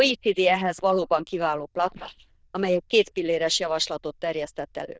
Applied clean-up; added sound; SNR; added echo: neural diffusion model UNIVERSE++.